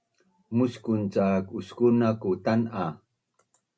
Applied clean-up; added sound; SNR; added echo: none; none; none; none.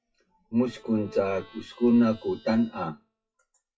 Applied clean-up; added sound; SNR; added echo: classical method WPE with log-MMSE.